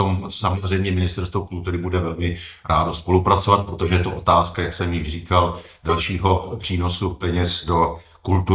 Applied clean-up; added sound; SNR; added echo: neural mask model DeepFilterNet 3.